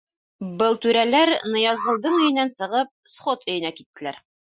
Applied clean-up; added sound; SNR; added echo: classical method Wiener filter.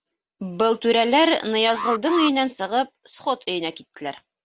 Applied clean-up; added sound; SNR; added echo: none; Alarm; 9 dB; none.